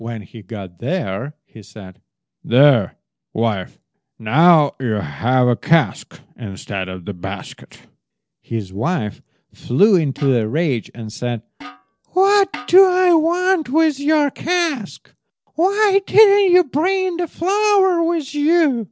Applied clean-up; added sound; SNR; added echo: neural separator model SepFormer DNS4.